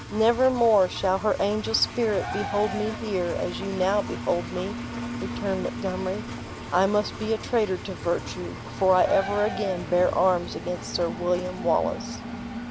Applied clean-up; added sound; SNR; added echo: none; Engine + Cheering; 9 dB; none.